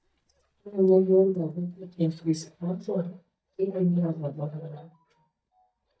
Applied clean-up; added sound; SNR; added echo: neural mask model DeepFilterNet 3.